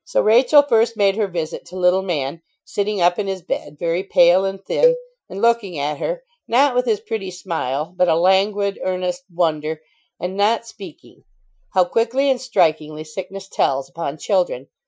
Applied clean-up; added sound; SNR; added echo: classical method Wiener filter.